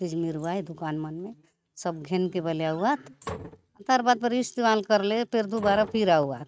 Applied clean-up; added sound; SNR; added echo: neural mask model RNNoise.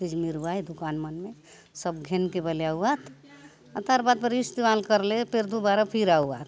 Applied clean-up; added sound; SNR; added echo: none; none; none; none.